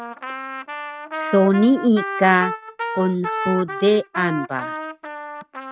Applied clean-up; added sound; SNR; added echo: neural mask model RNNoise.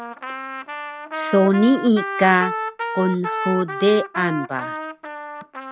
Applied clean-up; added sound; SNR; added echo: none; Trumpet; 7 dB; none.